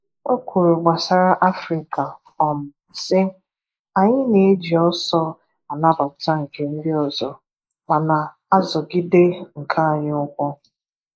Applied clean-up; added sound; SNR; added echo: neural mask model Resemble Enhance denoiser.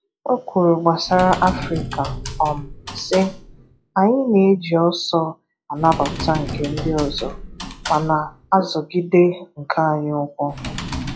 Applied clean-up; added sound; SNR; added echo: classical method log-MMSE.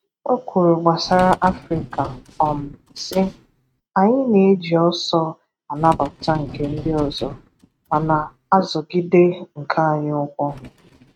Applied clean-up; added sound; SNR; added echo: neural mask model RNNoise.